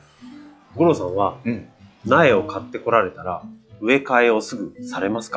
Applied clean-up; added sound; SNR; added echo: classical method log-MMSE.